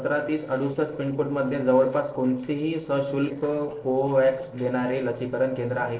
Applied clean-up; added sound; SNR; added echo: neural separator model SepFormer DNS4.